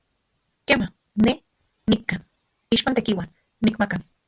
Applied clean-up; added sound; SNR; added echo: none; none; none; none.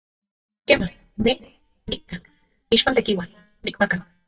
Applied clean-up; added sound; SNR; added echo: neural mask model DeepFilterNet 3.